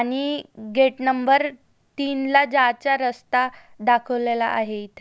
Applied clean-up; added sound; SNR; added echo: none; none; none; none.